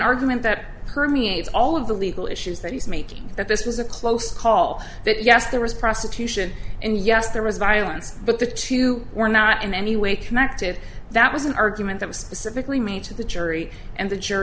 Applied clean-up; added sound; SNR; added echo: none; none; none; none.